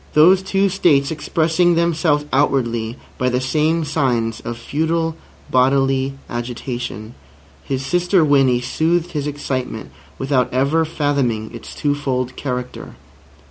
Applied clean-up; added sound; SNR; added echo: none; none; none; none.